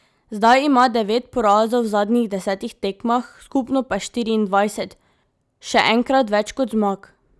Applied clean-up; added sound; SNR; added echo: none; none; none; none.